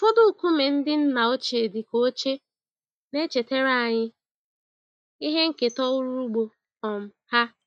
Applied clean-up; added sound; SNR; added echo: neural mask model DeepFilterNet 3.